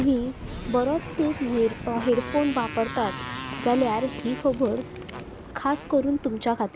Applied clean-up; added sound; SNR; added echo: none; Motorcycle + Boom; 10 dB; none.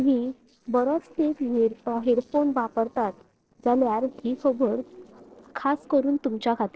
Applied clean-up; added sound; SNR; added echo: neural separator model SepFormer DNS4.